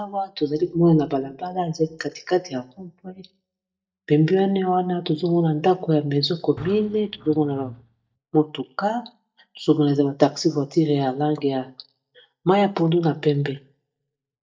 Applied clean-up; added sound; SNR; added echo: neural mask model DeepFilterNet 3.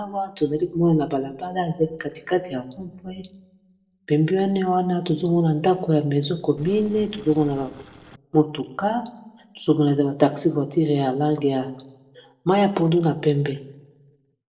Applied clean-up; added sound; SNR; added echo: neural separator model SepFormer DNS4.